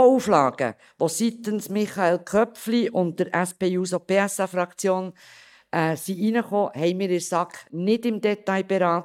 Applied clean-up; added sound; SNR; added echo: neural mask model DeepFilterNet 3.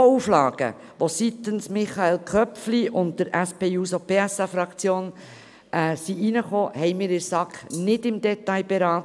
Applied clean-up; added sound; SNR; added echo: none; Rattle (instrument); 17 dB; none.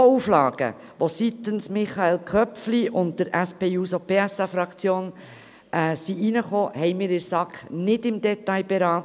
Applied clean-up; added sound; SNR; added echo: none; none; none; none.